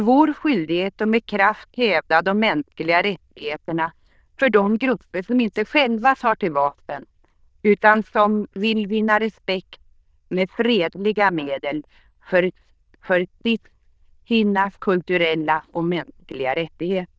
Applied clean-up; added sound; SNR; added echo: neural diffusion model UNIVERSE++.